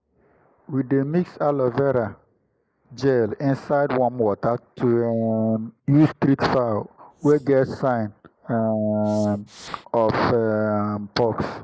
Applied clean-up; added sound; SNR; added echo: neural mask model Resemble Enhance denoiser.